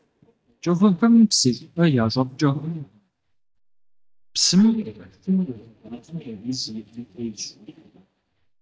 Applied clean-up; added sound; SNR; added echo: neural mask model DeepFilterNet 3.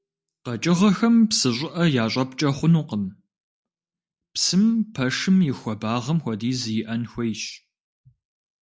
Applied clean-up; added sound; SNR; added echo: none; none; none; none.